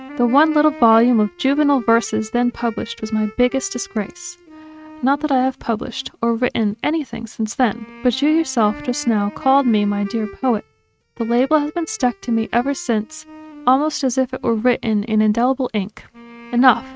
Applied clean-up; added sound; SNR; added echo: neural mask model RNNoise.